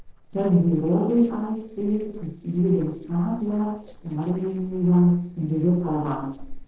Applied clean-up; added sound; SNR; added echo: neural separator model SepFormer DNS4.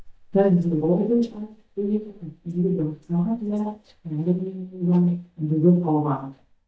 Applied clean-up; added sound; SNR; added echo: neural mask model DeepFilterNet 3.